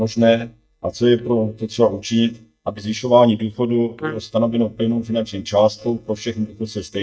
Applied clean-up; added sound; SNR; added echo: neural mask model DeepFilterNet 3.